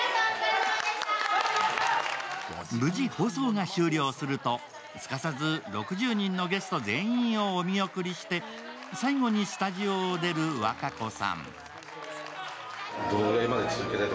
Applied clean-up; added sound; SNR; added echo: none; none; none; none.